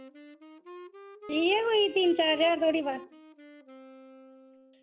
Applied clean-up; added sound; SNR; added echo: none; Wind instrument, woodwind instrument; 18 dB; none.